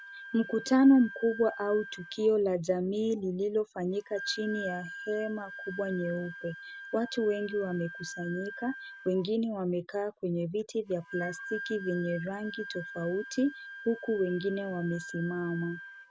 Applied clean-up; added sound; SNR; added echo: none; Wind instrument, woodwind instrument; 14 dB; none.